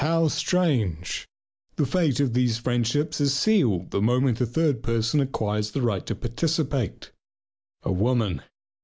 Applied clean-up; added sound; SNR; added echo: none; none; none; none.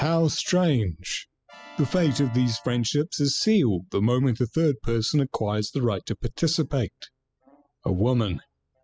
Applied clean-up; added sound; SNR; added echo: classical method spectral subtraction.